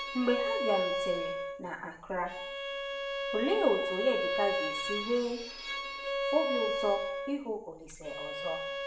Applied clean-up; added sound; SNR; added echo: none; Bowed string instrument; 1 dB; reverberation time 0.5 s.